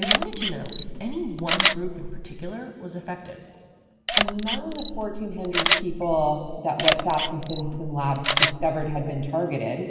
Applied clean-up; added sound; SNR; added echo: none; Camera; -1 dB; reverberation time 1.7 s.